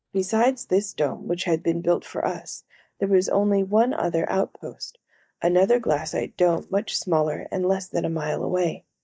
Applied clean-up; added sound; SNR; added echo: neural mask model DeepFilterNet 3.